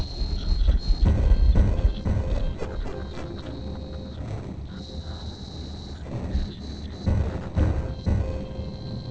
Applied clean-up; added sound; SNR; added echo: neural separator model SepFormer DNS4.